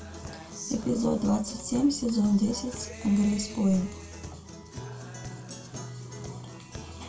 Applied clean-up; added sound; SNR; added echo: none; Guitar; 12 dB; reverberation time 0.2 s.